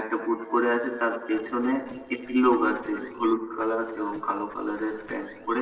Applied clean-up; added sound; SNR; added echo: neural separator model SepFormer DNS4.